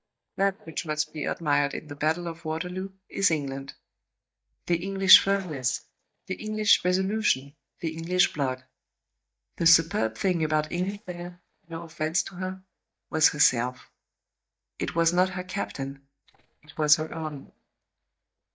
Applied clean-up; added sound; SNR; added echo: neural mask model DeepFilterNet 3.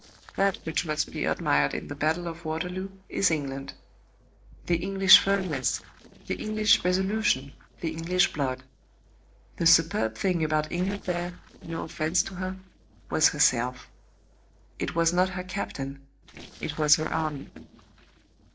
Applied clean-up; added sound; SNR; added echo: neural separator model SepFormer DNS4.